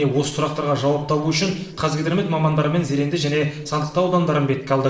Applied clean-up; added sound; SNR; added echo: neural separator model SepFormer DNS4.